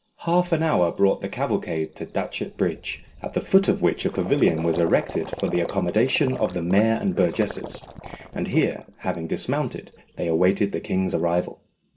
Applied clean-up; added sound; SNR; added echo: none; Gurgling; 17 dB; reverberation time 0.2 s.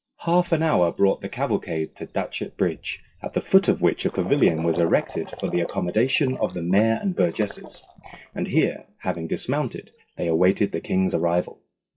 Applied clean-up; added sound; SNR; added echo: classical method WPE with log-MMSE.